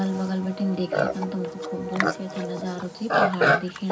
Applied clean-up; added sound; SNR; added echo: none; Livestock, farm animals, working animals; -2 dB; reverberation time 0.4 s.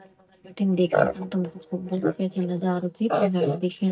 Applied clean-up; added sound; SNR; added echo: neural mask model DeepFilterNet 3.